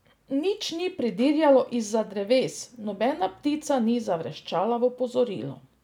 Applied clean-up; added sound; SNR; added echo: none; none; none; none.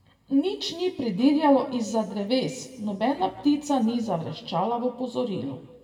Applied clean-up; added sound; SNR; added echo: none; none; none; reverberation time 1.2 s.